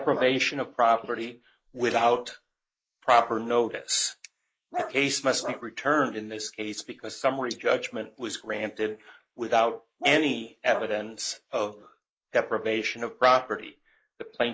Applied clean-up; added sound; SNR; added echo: neural mask model Resemble Enhance denoiser.